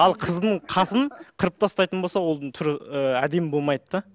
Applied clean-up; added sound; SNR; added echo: none; none; none; none.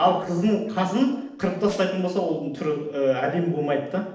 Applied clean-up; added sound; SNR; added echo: neural separator model SepFormer DNS4.